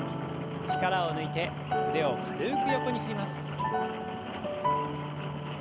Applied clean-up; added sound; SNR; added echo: none; Rain; 8 dB; none.